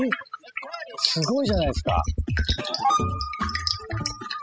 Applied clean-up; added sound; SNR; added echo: classical method spectral subtraction.